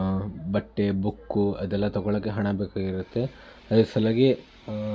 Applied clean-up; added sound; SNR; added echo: none; none; none; none.